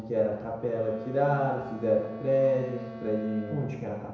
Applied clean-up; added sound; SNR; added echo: none; Wind instrument, woodwind instrument; 15 dB; reverberation time 1.0 s.